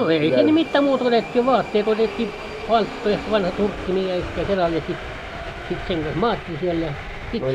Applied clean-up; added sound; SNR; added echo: none; Subway, metro, underground; 10 dB; none.